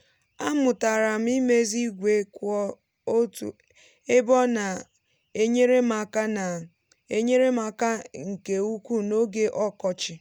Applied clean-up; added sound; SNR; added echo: none; none; none; none.